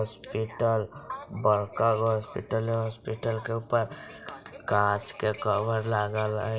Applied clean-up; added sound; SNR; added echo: none; none; none; reverberation time 0.3 s.